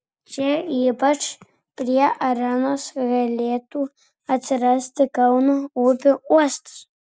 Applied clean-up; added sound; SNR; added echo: none; none; none; none.